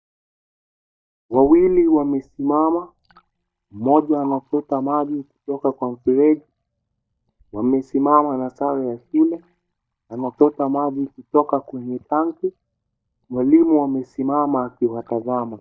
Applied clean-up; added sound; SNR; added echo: neural mask model DeepFilterNet 3.